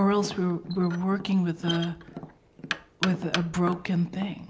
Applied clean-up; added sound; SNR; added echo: none; Tap + Knock; 10 dB; none.